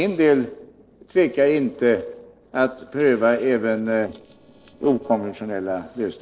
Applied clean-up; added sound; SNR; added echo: neural separator model SepFormer DNS4.